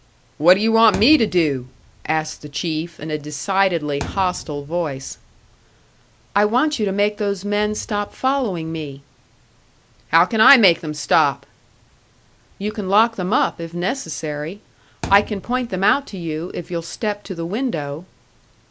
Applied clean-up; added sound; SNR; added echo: none; Thump, thud; 14 dB; none.